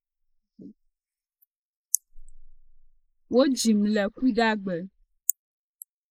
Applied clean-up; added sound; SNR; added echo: neural mask model Resemble Enhance denoiser.